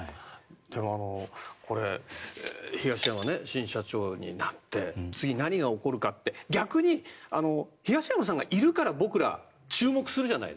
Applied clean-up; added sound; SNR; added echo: none; Shatter; 13 dB; none.